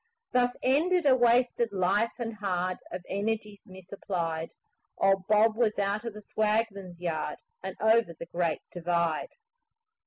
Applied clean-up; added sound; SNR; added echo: none; none; none; none.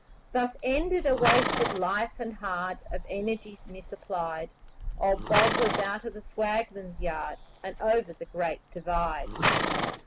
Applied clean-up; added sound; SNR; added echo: none; Livestock, farm animals, working animals; 3 dB; none.